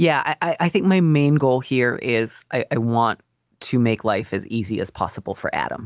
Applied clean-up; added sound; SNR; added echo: none; none; none; none.